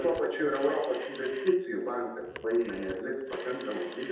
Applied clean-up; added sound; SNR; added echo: none; Telephone; 13 dB; reverberation time 0.8 s.